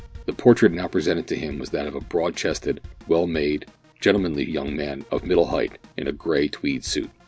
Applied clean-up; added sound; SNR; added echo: none; Drum kit; 20 dB; none.